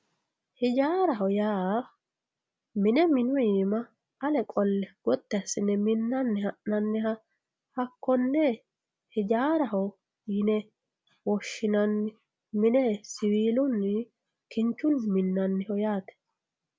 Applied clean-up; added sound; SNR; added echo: none; none; none; none.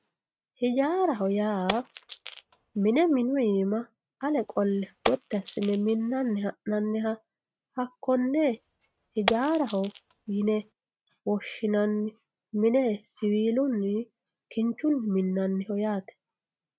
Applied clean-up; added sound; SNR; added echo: neural mask model RNNoise.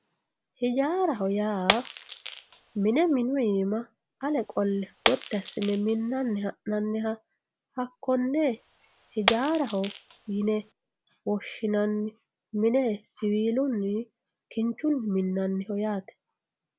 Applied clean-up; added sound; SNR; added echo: none; Shatter; 5 dB; none.